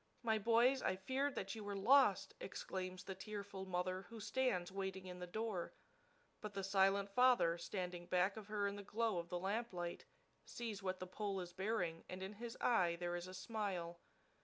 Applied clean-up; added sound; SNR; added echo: none; none; none; none.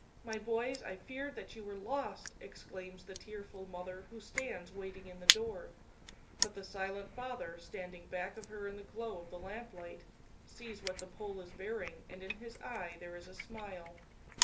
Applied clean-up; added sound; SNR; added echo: none; Crushing; 0 dB; reverberation time 0.3 s.